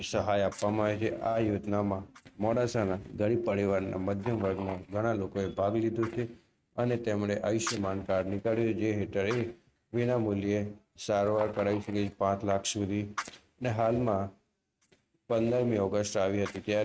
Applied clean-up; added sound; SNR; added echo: neural mask model RNNoise.